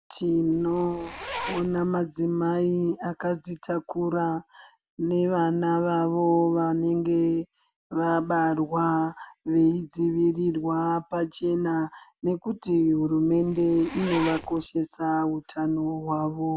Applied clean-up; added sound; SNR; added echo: none; Zipper (clothing); 11 dB; none.